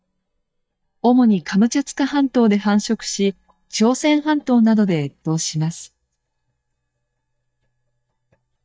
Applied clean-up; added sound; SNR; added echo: neural mask model DeepFilterNet 3.